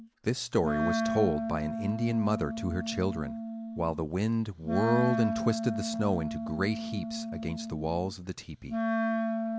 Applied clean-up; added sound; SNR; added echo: none; Wind instrument, woodwind instrument; 2 dB; none.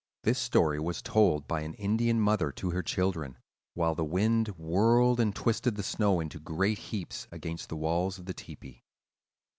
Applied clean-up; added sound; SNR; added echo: none; none; none; none.